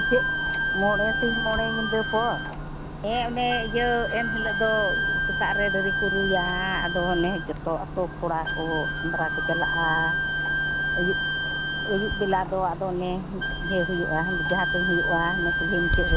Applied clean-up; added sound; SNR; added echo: none; Wind instrument, woodwind instrument + Clock; -1 dB; none.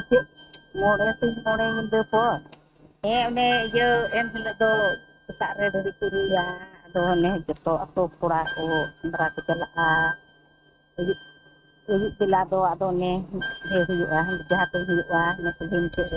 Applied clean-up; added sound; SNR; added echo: neural mask model RNNoise.